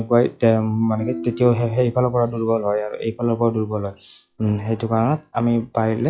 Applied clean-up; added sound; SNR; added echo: classical method log-MMSE.